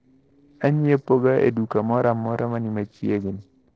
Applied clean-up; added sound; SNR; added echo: neural separator model SepFormer DNS4.